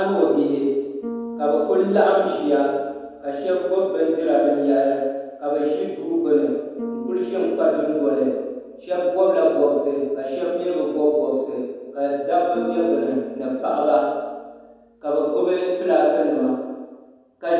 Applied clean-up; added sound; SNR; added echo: none; Bass guitar; 17 dB; reverberation time 1.2 s.